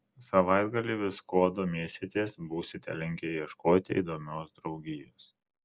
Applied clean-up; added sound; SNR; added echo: none; none; none; none.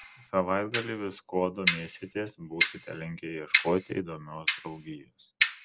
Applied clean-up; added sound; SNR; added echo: none; Clock; 0 dB; none.